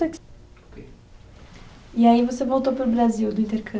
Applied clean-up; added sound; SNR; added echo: none; none; none; none.